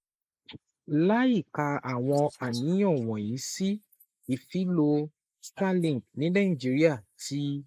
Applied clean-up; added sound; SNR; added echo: neural mask model Resemble Enhance denoiser.